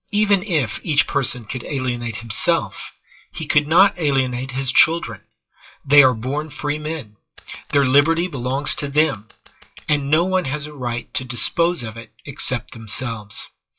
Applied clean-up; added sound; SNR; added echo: classical method WPE with log-MMSE.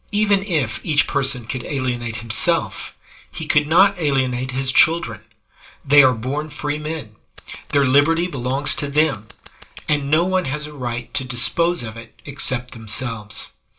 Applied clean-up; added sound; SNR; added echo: none; Scissors; 13 dB; reverberation time 0.2 s.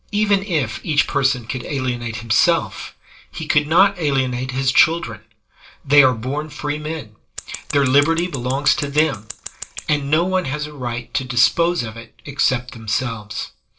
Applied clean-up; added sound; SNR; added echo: neural separator model SepFormer DNS4.